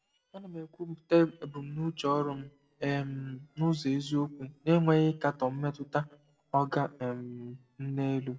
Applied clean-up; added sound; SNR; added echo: neural separator model SepFormer DNS4.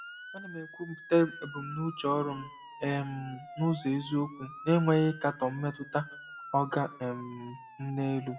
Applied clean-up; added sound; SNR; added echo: none; Motor vehicle (road) / Siren; 15 dB; reverberation time 0.5 s.